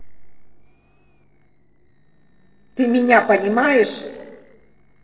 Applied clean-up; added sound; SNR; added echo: neural separator model SepFormer DNS4.